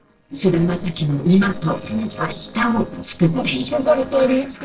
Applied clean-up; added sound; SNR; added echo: neural separator model SepFormer DNS4.